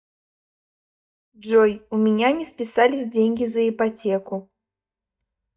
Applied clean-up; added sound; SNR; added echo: neural mask model DeepFilterNet 3.